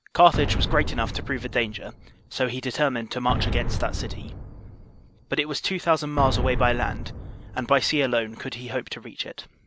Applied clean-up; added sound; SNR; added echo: none; Boom; 3 dB; none.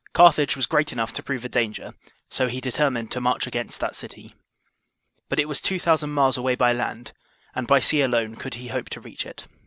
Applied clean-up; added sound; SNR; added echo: none; none; none; none.